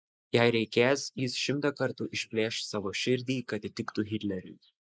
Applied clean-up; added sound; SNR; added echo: neural mask model Resemble Enhance denoiser.